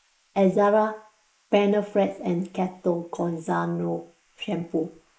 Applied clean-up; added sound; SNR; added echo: neural mask model Resemble Enhance denoiser.